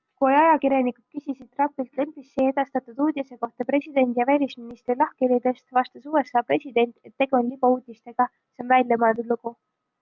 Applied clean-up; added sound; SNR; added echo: none; none; none; none.